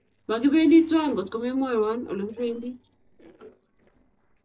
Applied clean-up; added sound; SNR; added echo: neural separator model SepFormer DNS4.